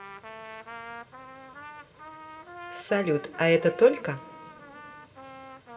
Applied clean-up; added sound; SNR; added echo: none; Trumpet; 15 dB; reverberation time 2.8 s.